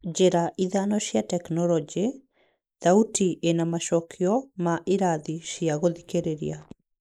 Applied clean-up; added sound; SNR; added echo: neural mask model Resemble Enhance denoiser.